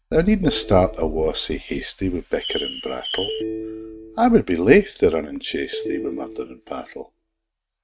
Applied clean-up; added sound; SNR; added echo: neural mask model RNNoise.